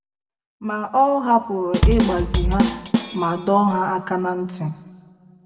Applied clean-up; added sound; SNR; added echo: none; Drum kit; -2 dB; reverberation time 1.4 s.